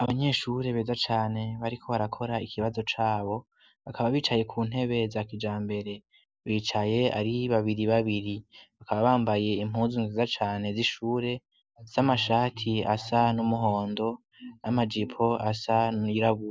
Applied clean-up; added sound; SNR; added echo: none; none; none; none.